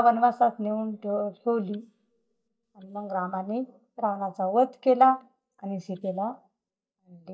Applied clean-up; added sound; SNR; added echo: neural mask model DeepFilterNet 3.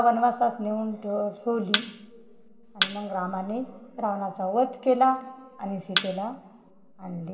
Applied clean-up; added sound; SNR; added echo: none; Thump, thud; 4 dB; reverberation time 2.0 s.